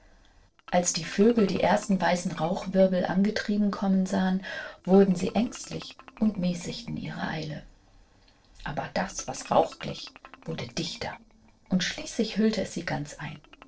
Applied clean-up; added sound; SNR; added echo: neural separator model SepFormer DNS4.